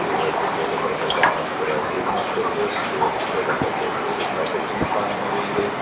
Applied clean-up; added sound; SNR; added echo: none; Raindrop; -4 dB; none.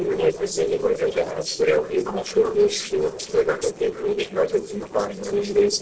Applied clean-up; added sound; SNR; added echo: neural separator model SepFormer DNS4.